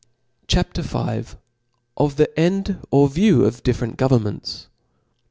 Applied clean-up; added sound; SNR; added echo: none; none; none; none.